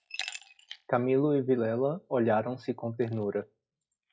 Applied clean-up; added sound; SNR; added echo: classical method log-MMSE.